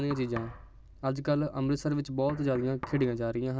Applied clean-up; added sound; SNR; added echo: none; Knock; 17 dB; none.